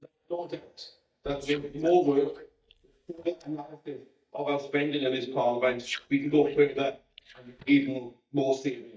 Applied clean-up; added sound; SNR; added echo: neural mask model DeepFilterNet 3.